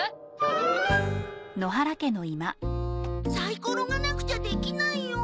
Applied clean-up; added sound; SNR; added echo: none; Bowed string instrument; 18 dB; none.